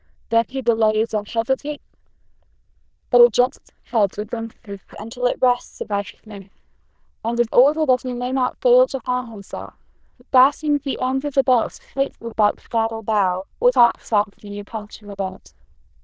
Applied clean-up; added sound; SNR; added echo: neural diffusion model UNIVERSE++.